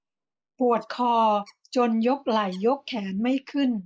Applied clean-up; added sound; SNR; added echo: neural mask model Resemble Enhance denoiser.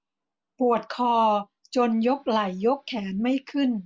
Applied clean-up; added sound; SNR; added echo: none; none; none; none.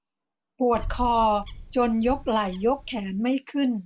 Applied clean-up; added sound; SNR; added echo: none; Bird; 11 dB; none.